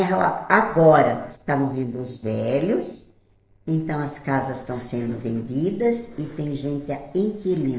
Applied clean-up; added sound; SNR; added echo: neural separator model SepFormer DNS4.